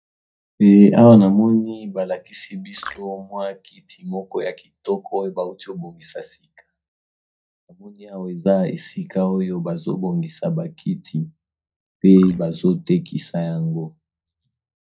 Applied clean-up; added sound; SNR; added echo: neural mask model DeepFilterNet 3.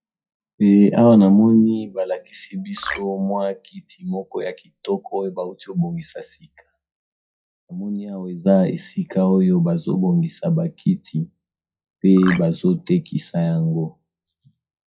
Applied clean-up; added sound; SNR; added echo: classical method WPE with log-MMSE.